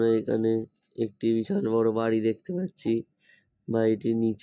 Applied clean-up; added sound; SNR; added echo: neural mask model DeepFilterNet 3.